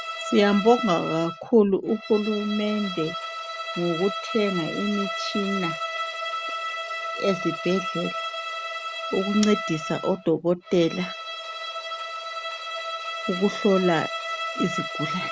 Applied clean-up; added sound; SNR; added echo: none; Bowed string instrument; 6 dB; none.